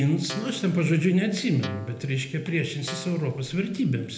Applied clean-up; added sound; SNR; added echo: none; Guitar; 16 dB; reverberation time 0.7 s.